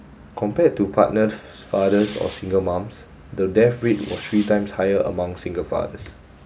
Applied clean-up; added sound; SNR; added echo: none; Fireworks; 19 dB; none.